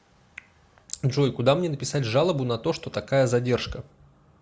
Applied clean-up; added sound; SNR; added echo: none; none; none; none.